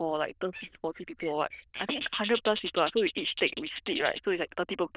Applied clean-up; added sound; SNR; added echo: neural diffusion model UNIVERSE++.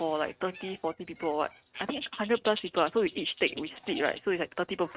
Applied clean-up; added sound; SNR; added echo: neural mask model RNNoise.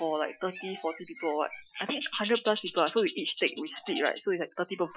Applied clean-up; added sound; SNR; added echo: classical method Wiener filter.